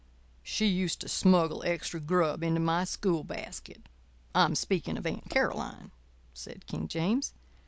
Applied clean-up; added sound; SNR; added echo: none; none; none; none.